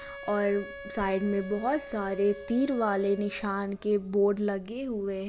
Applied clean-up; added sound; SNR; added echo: none; Wind instrument, woodwind instrument; 16 dB; none.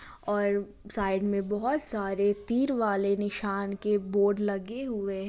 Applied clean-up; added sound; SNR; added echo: none; none; none; none.